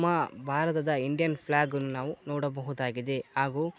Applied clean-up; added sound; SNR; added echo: none; none; none; none.